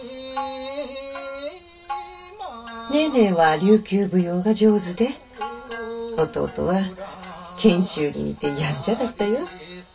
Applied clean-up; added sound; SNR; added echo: none; none; none; reverberation time 0.1 s.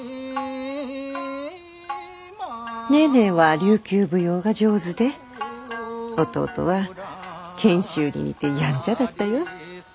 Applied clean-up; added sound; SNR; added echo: none; none; none; none.